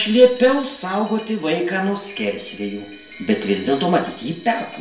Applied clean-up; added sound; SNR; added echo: none; none; none; reverberation time 0.4 s.